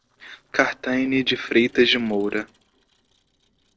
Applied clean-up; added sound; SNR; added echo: neural separator model SepFormer DNS4.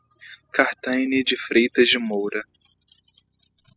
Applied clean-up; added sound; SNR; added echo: classical method spectral subtraction.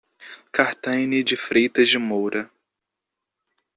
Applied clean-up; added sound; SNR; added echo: none; none; none; none.